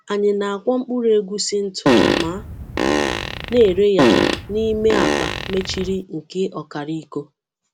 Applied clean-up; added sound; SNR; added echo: none; Fart; -2 dB; none.